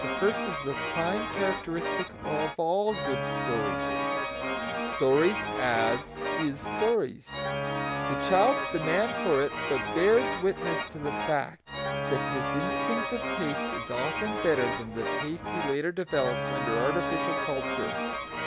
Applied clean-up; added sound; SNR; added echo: none; Organ; 1 dB; none.